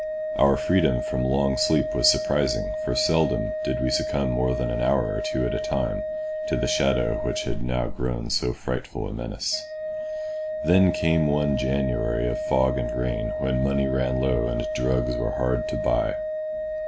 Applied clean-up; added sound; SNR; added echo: none; Organ; 4 dB; none.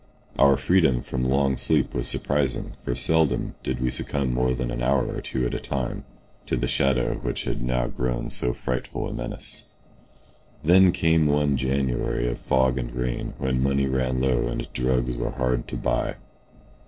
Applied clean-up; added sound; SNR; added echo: neural separator model SepFormer DNS4.